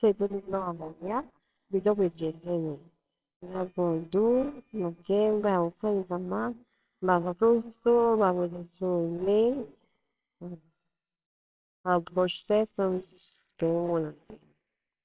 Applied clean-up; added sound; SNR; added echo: neural separator model SepFormer WHAMR!.